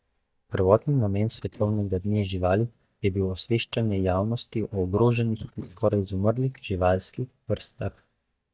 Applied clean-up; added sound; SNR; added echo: neural mask model DeepFilterNet 3.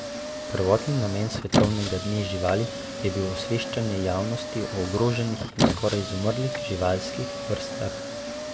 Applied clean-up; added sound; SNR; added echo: none; Squeak; 3 dB; reverberation time 1.5 s.